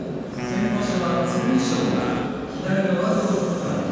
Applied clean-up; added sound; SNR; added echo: none; Wind instrument, woodwind instrument; 8 dB; reverberation time 2.1 s.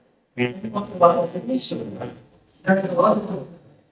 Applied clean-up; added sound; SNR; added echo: neural mask model DeepFilterNet 3.